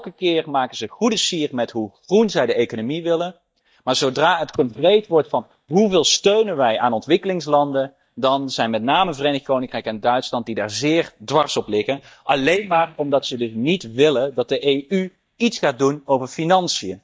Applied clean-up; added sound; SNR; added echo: neural mask model DeepFilterNet 3.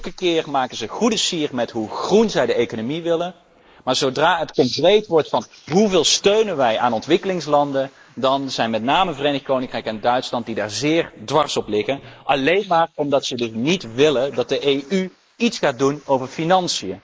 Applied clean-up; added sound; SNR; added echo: neural mask model Resemble Enhance denoiser.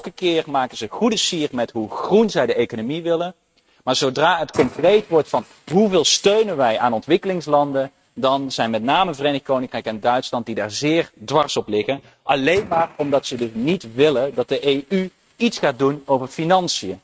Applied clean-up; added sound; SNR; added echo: neural mask model RNNoise.